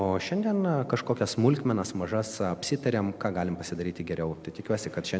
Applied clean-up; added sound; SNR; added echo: none; none; none; none.